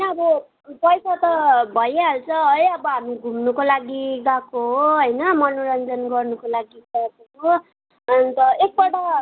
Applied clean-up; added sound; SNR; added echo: none; none; none; none.